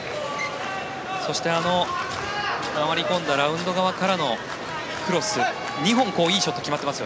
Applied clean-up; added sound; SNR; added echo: none; none; none; none.